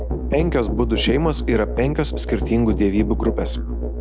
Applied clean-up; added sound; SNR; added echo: none; Musical instrument; 3 dB; none.